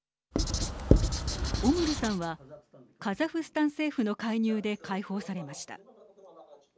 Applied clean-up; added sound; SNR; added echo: none; Writing; -4 dB; none.